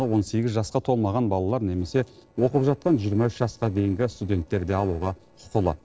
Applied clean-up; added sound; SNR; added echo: neural separator model SepFormer DNS4.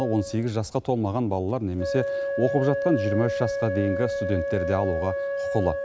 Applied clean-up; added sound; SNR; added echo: none; Wind instrument, woodwind instrument; 3 dB; none.